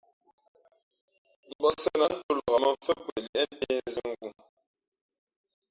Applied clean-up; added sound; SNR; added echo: none; none; none; none.